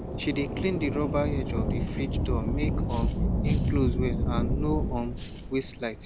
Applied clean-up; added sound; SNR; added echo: none; Tambourine + Thunder / Rain; -4 dB; none.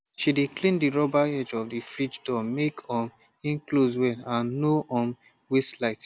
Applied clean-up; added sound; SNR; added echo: none; none; none; none.